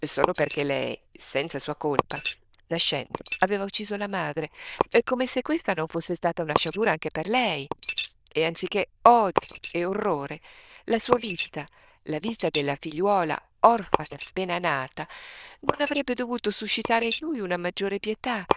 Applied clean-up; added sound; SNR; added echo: neural diffusion model UNIVERSE++.